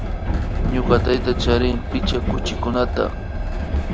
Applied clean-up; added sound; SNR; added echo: none; Train; -1 dB; none.